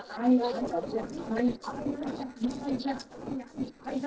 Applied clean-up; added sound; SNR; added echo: neural separator model SepFormer DNS4.